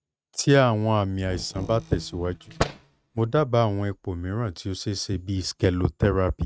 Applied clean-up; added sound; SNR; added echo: neural mask model RNNoise.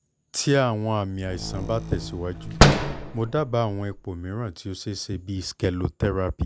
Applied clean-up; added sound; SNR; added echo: none; Slam; -2 dB; none.